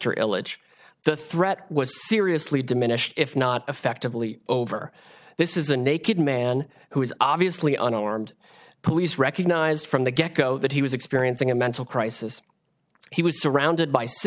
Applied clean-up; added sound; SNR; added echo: none; none; none; none.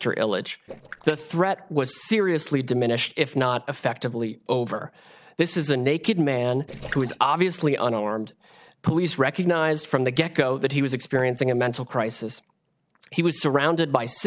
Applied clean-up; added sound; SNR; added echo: neural separator model SepFormer DNS4.